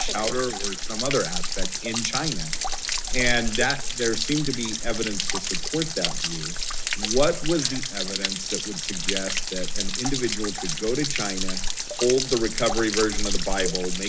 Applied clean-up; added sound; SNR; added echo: none; Stream / Trickle, dribble / Splash, splatter; -2 dB; none.